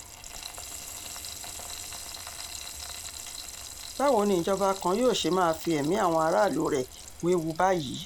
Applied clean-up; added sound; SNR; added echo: none; Frying (food); 13 dB; none.